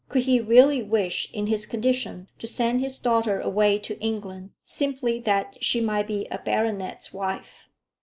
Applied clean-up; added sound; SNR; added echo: neural mask model Resemble Enhance denoiser.